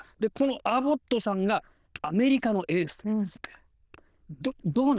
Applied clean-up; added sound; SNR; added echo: neural diffusion model UNIVERSE++.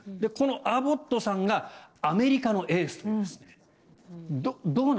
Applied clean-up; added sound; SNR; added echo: neural separator model SepFormer DNS4.